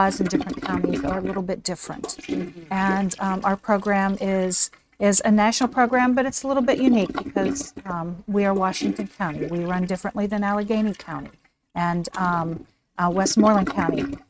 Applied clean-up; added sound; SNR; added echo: neural mask model RNNoise.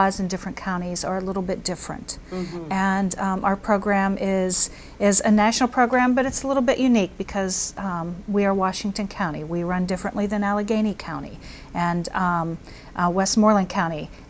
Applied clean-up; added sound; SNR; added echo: none; none; none; none.